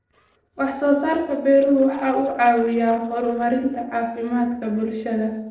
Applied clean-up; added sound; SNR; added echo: neural separator model SepFormer DNS4.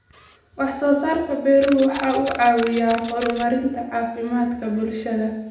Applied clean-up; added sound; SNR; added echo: none; Camera; 14 dB; reverberation time 0.8 s.